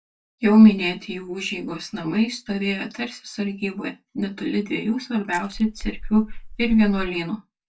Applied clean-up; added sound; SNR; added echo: neural mask model DeepFilterNet 3.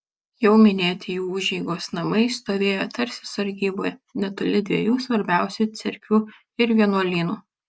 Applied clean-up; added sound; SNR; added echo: none; none; none; none.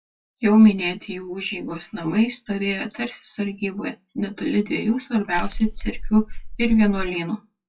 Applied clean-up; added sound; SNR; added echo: classical method WPE with log-MMSE.